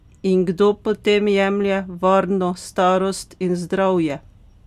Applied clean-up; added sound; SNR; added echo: none; none; none; none.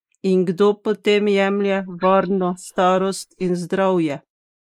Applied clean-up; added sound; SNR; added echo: neural mask model Resemble Enhance denoiser.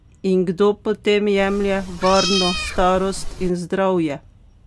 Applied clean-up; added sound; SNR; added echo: none; Meow; 6 dB; none.